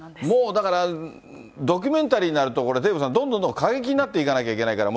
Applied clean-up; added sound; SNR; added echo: none; none; none; none.